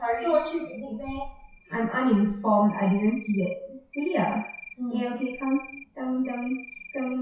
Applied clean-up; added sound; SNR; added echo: classical method WPE with log-MMSE.